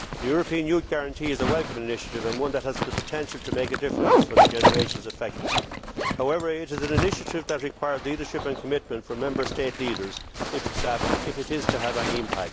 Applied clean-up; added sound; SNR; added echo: none; Zipper (clothing); -2 dB; none.